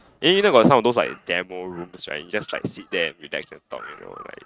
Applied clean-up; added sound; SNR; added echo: neural mask model RNNoise.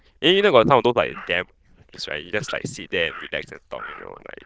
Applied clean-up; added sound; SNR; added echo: neural diffusion model UNIVERSE++.